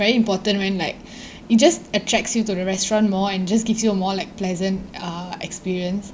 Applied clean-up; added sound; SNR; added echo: none; none; none; none.